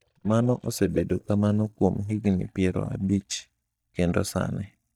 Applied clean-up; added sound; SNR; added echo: neural mask model DeepFilterNet 3.